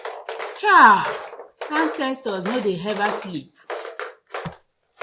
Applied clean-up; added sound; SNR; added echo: none; Walk, footsteps; 11 dB; none.